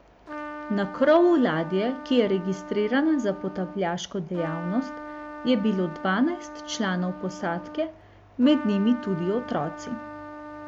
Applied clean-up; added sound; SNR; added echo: none; Trumpet; 13 dB; none.